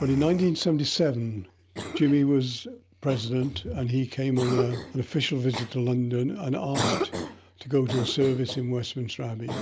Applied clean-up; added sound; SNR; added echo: none; Cough; 10 dB; none.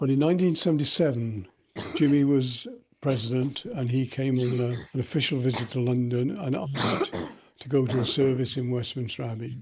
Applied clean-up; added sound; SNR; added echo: neural mask model Resemble Enhance denoiser.